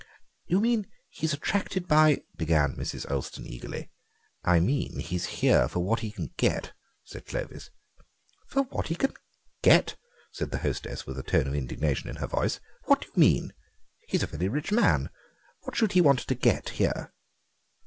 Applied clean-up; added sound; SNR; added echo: none; none; none; none.